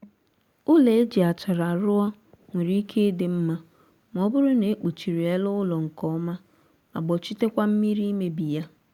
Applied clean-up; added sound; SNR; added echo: none; none; none; none.